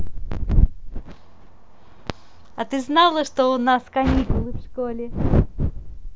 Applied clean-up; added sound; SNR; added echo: none; none; none; none.